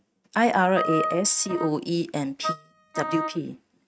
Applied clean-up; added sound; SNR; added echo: neural mask model RNNoise.